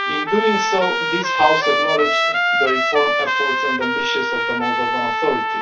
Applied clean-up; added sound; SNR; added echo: none; Trumpet; -3 dB; reverberation time 0.1 s.